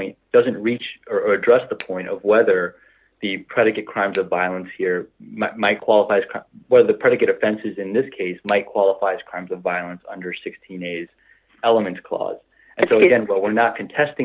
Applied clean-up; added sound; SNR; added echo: none; Finger snapping; 19 dB; none.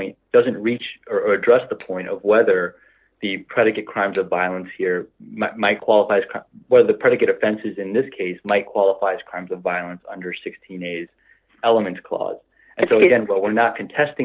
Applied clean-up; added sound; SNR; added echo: neural separator model SepFormer DNS4.